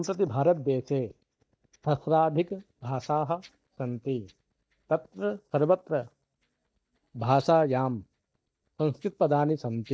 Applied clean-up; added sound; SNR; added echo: neural mask model DeepFilterNet 3.